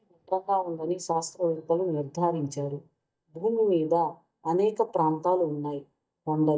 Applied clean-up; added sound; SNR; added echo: neural mask model DeepFilterNet 3.